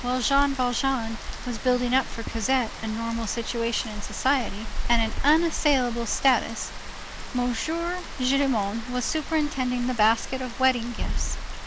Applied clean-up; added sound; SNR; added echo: none; Rain; 4 dB; none.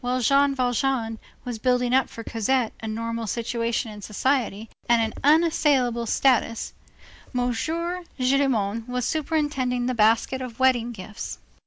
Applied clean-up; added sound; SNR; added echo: none; none; none; none.